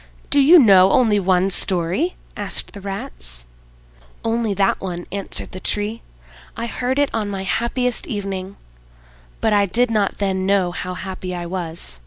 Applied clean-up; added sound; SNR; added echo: none; none; none; none.